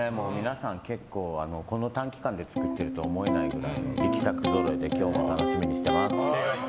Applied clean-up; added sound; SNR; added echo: none; Electric guitar; -3 dB; none.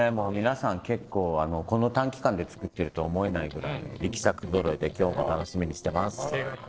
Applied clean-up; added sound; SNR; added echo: neural separator model SepFormer DNS4.